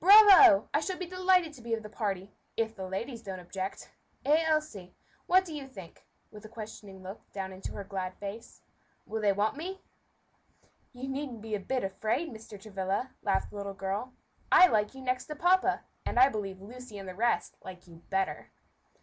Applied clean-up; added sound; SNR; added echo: none; Bass drum; 14 dB; none.